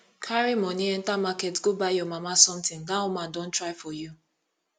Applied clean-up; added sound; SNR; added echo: none; none; none; none.